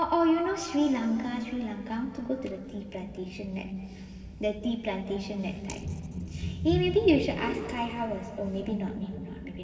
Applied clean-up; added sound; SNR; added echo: none; Thunder; 10 dB; reverberation time 2.2 s.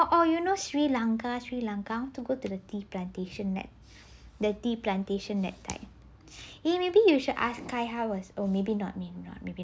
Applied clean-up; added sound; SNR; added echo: none; none; none; none.